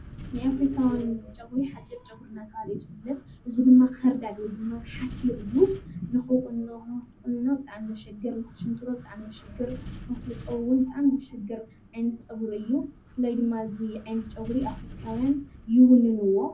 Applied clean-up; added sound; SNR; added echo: none; Wind; 18 dB; reverberation time 0.4 s.